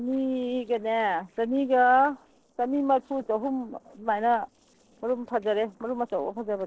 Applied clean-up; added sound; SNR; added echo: neural separator model SepFormer DNS4.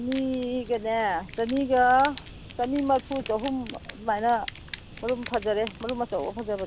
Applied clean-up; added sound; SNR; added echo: none; Fire; 14 dB; none.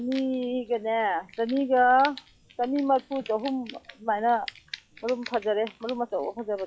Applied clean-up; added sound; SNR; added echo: classical method log-MMSE.